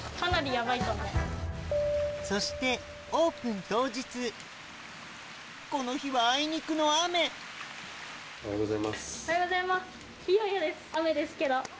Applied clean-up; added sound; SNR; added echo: none; none; none; none.